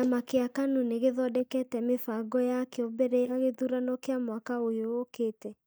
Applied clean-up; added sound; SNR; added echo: neural mask model DeepFilterNet 3.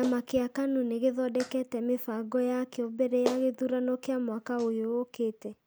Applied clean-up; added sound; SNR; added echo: none; Clapping; 15 dB; none.